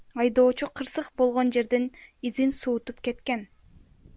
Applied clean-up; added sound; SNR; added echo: none; none; none; none.